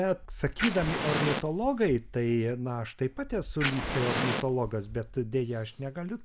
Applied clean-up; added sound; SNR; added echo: none; Fire; 5 dB; none.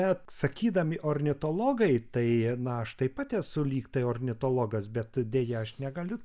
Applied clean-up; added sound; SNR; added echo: none; none; none; none.